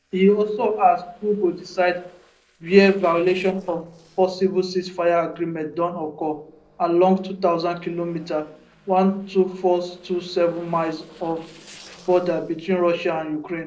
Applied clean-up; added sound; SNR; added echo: neural separator model SepFormer DNS4.